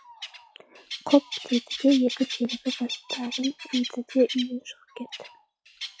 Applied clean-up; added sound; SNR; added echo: classical method log-MMSE.